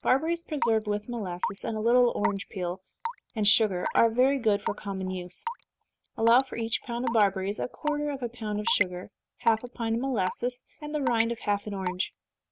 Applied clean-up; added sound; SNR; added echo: none; Raindrop / Drip / Water tap, faucet; 10 dB; none.